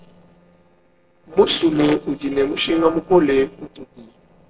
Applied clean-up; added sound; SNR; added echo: neural separator model SepFormer DNS4.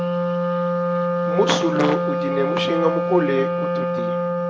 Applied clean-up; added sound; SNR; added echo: none; Wind instrument, woodwind instrument; -3 dB; reverberation time 0.5 s.